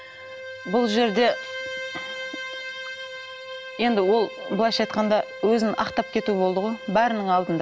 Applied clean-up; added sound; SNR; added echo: none; Bowed string instrument; 11 dB; none.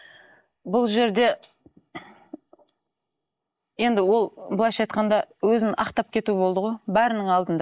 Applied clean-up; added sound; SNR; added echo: neural mask model Resemble Enhance denoiser.